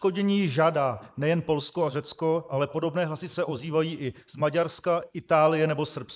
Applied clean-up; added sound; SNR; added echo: neural mask model Resemble Enhance denoiser.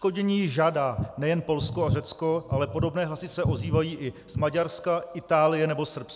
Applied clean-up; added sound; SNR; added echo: none; Bass guitar; 5 dB; none.